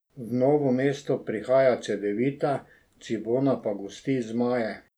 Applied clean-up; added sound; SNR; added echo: none; none; none; none.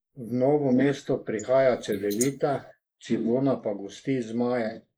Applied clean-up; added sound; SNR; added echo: neural mask model Resemble Enhance denoiser.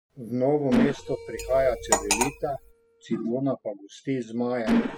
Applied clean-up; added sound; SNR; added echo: classical method spectral subtraction.